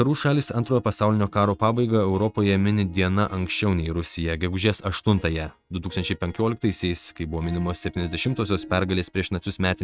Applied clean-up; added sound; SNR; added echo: neural mask model RNNoise.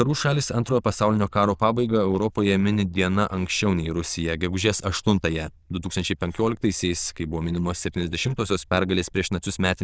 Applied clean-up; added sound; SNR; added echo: neural diffusion model UNIVERSE++.